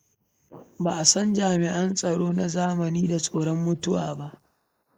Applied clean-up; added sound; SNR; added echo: neural mask model Resemble Enhance denoiser.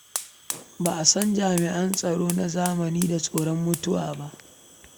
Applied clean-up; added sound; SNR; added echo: none; Fire; 12 dB; none.